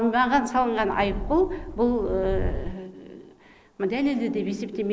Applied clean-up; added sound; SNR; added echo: none; Subway, metro, underground; 6 dB; none.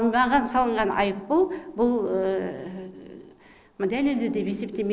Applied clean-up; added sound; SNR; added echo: none; none; none; none.